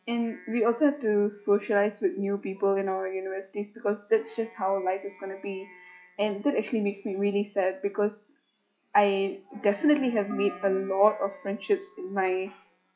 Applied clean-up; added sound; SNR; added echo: classical method log-MMSE.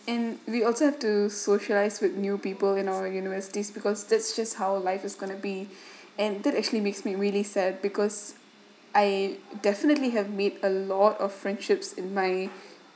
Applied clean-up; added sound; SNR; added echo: none; none; none; none.